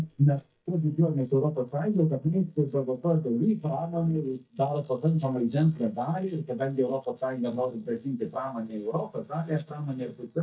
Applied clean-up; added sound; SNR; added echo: neural mask model DeepFilterNet 3.